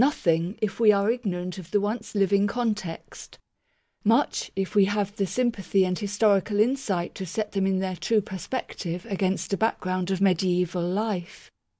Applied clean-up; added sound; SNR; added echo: none; none; none; none.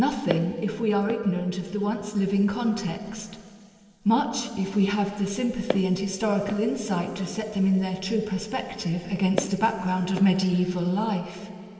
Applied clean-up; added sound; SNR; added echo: none; Walk, footsteps; 13 dB; reverberation time 2.9 s.